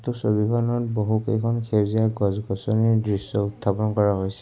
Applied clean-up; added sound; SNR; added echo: none; none; none; none.